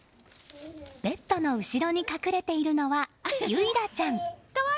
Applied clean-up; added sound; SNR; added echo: none; none; none; none.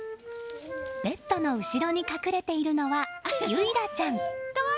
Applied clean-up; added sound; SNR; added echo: none; Wind instrument, woodwind instrument; 9 dB; none.